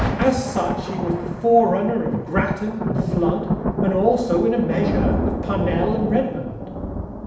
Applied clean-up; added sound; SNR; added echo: none; Thunder; 2 dB; reverberation time 0.8 s.